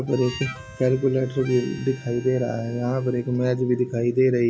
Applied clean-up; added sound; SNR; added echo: none; Harmonica; 20 dB; none.